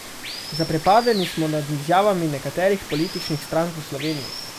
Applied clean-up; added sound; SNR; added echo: none; Water; 11 dB; none.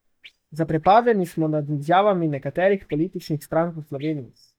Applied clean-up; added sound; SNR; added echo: neural mask model DeepFilterNet 3.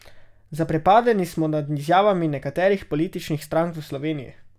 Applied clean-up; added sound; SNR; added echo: none; none; none; none.